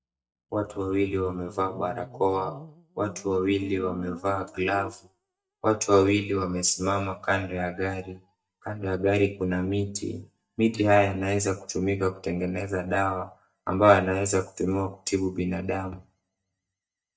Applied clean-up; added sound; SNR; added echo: neural mask model DeepFilterNet 3.